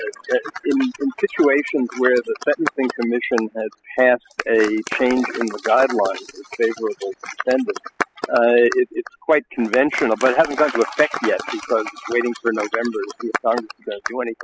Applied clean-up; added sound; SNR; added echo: classical method spectral subtraction.